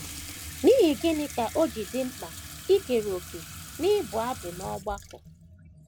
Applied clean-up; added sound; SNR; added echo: none; Sink (filling or washing) / Water tap, faucet; 13 dB; none.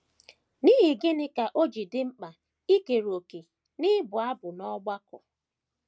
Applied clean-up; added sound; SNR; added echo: none; none; none; none.